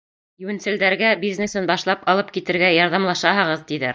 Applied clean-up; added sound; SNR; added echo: neural mask model DeepFilterNet 3.